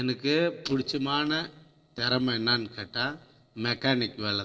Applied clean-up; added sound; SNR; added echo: neural separator model SepFormer DNS4.